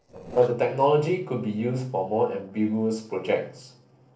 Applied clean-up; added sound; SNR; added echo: neural separator model SepFormer DNS4.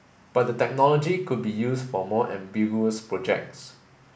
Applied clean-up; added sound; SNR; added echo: none; none; none; none.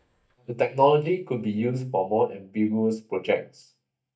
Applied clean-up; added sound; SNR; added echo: neural mask model DeepFilterNet 3.